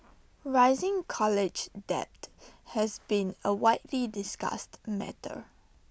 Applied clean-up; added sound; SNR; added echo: none; none; none; none.